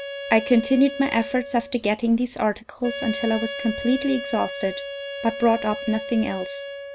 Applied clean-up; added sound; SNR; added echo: none; Wind instrument, woodwind instrument; 10 dB; none.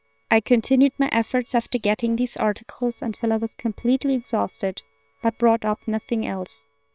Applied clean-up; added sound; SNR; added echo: neural separator model SepFormer WHAM!.